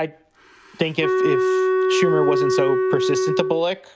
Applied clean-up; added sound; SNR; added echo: none; Wind instrument, woodwind instrument; -4 dB; none.